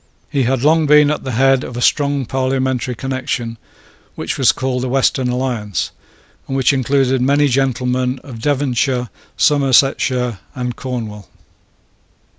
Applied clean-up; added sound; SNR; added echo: none; none; none; none.